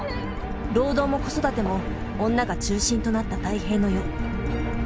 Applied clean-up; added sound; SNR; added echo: none; Fireworks; 17 dB; none.